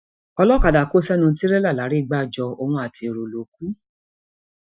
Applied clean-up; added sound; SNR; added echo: classical method Wiener filter.